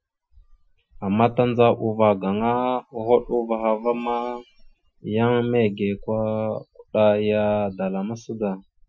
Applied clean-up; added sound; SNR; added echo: classical method Wiener filter.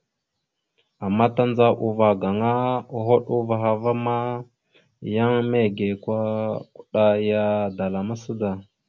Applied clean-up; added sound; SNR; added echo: none; none; none; none.